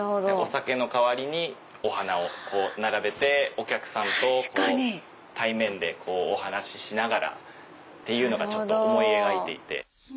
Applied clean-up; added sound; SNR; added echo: none; none; none; none.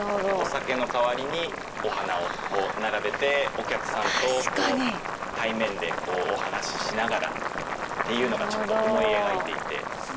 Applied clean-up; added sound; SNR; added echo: none; Boiling; 4 dB; none.